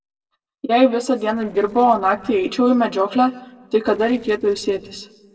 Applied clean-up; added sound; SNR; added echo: neural separator model SepFormer DNS4.